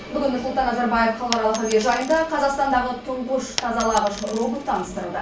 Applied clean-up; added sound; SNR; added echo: none; Coin (dropping); 13 dB; reverberation time 0.3 s.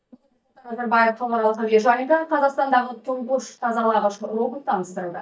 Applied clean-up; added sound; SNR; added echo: neural mask model DeepFilterNet 3.